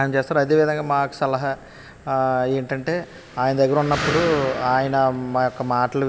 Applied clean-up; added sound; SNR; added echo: none; none; none; none.